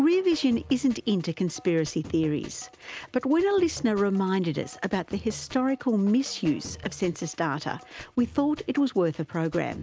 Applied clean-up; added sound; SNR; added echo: none; none; none; none.